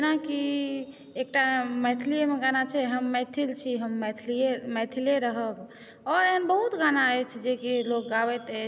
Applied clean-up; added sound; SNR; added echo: none; none; none; none.